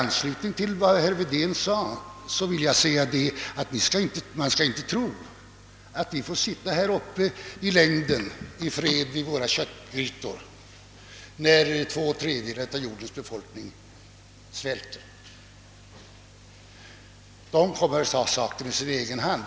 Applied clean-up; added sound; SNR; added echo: none; none; none; none.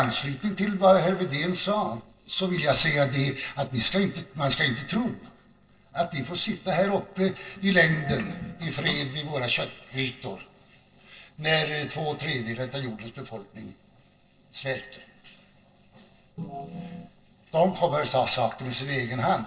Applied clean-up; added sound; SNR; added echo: neural separator model SepFormer DNS4.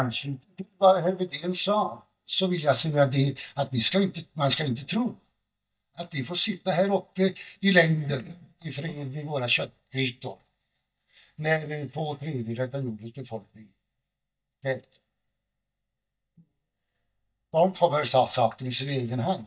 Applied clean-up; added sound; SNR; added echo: neural mask model DeepFilterNet 3.